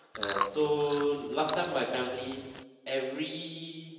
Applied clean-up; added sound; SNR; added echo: none; Chewing, mastication; 0 dB; reverberation time 1.0 s.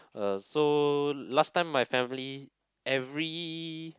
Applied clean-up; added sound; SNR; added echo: none; none; none; none.